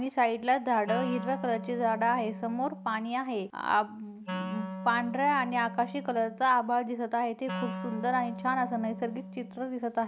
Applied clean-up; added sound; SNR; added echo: none; Wind instrument, woodwind instrument; 10 dB; none.